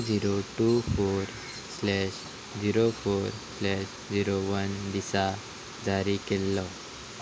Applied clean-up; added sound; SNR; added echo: none; none; none; none.